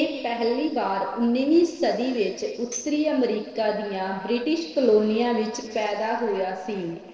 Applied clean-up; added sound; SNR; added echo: neural separator model SepFormer DNS4.